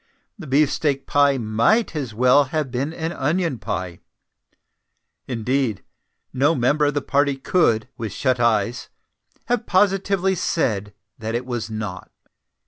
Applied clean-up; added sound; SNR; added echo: none; none; none; none.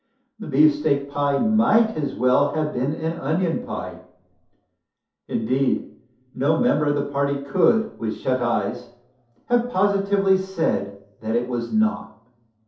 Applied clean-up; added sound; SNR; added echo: none; none; none; reverberation time 0.5 s.